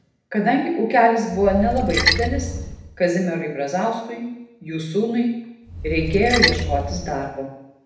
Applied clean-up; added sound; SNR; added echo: none; Splash, splatter; 3 dB; reverberation time 0.8 s.